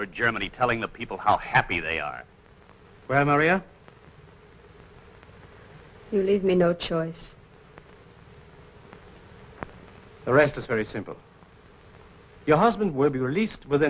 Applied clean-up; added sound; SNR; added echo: none; none; none; none.